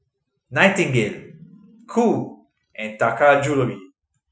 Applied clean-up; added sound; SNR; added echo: classical method Wiener filter.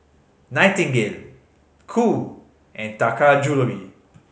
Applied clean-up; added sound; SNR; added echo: none; none; none; none.